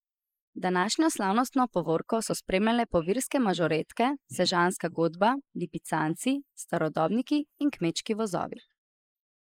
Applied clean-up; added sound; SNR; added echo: neural mask model Resemble Enhance denoiser.